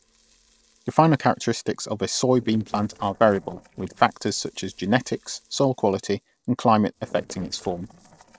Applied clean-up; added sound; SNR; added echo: neural separator model SepFormer DNS4.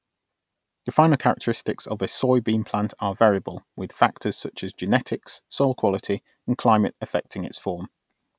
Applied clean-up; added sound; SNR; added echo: none; none; none; none.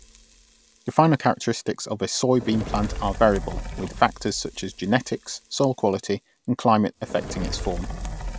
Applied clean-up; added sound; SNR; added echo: none; Fire; 11 dB; none.